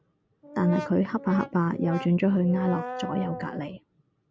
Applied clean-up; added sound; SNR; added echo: none; Brass instrument; 11 dB; none.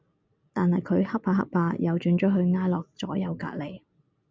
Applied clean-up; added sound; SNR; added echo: none; none; none; none.